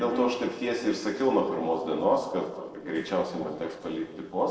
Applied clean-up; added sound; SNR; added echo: neural separator model SepFormer DNS4.